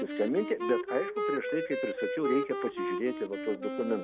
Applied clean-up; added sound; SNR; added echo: none; Wind instrument, woodwind instrument; 2 dB; none.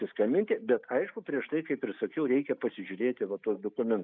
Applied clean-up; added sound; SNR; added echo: neural mask model Resemble Enhance denoiser.